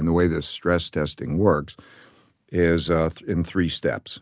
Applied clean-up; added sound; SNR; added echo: none; none; none; none.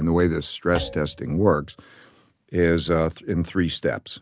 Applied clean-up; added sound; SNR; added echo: none; Thump, thud; 16 dB; none.